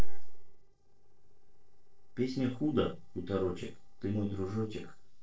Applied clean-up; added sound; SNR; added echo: neural separator model SepFormer DNS4.